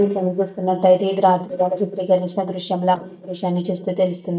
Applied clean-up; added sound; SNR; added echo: neural mask model DeepFilterNet 3.